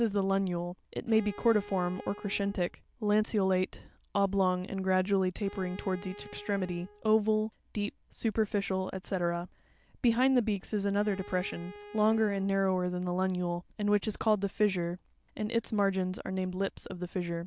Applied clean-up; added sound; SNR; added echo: none; Bowed string instrument; 20 dB; none.